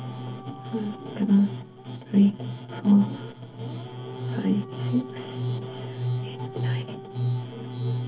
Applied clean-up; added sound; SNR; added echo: none; Siren / Dog; 18 dB; reverberation time 0.3 s.